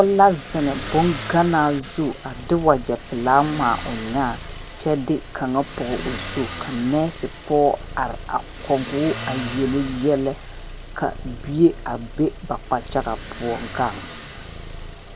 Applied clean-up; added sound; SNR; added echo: none; Motor vehicle (road) + Purr; 11 dB; none.